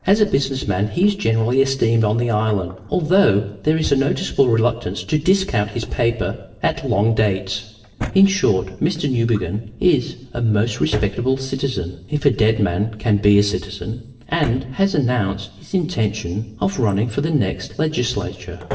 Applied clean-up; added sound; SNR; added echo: neural separator model SepFormer DNS4.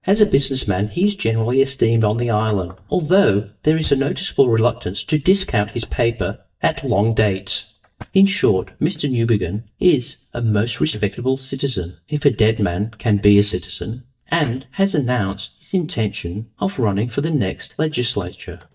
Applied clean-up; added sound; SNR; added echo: neural mask model DeepFilterNet 3.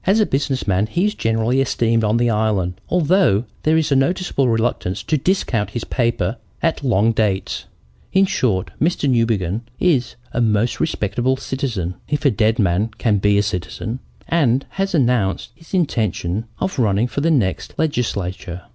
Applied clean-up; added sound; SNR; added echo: none; none; none; none.